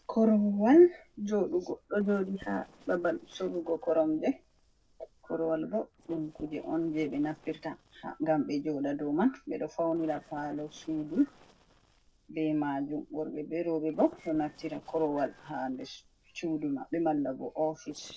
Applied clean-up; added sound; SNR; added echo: neural separator model SepFormer DNS4.